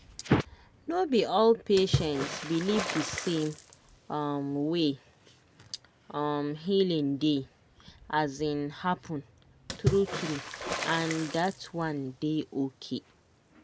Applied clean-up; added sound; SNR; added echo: none; Water / Splash, splatter; 9 dB; none.